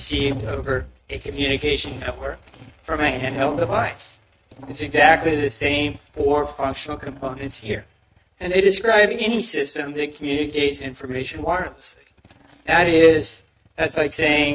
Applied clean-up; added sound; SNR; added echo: neural mask model RNNoise.